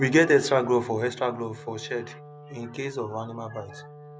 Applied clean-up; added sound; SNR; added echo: none; Wind instrument, woodwind instrument; 19 dB; none.